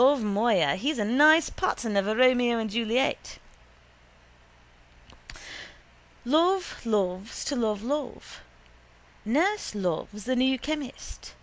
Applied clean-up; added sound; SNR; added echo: none; none; none; none.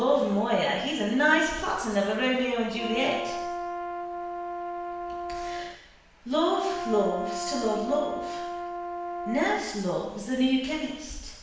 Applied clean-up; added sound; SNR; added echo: none; Brass instrument; 6 dB; reverberation time 0.9 s.